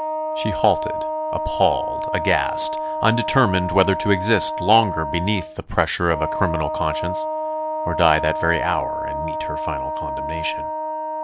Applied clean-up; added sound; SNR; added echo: none; Wind instrument, woodwind instrument; 3 dB; none.